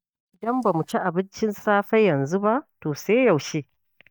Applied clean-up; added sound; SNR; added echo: neural mask model DeepFilterNet 3.